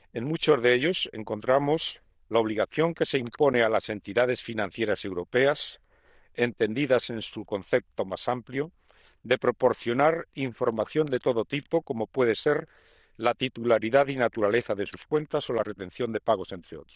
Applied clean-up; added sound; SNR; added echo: neural diffusion model UNIVERSE++.